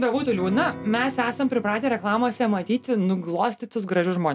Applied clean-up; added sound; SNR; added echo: none; Piano; 15 dB; none.